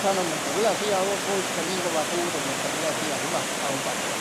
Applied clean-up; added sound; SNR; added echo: none; Water; -1 dB; none.